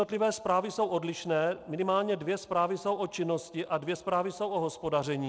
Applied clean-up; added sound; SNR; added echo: none; none; none; none.